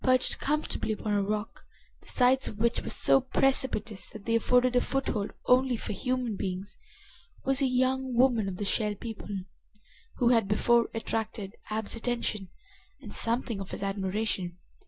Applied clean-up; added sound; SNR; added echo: none; none; none; none.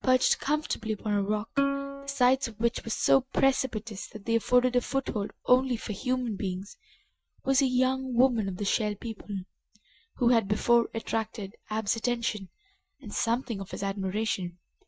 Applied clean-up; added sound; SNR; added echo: neural mask model RNNoise.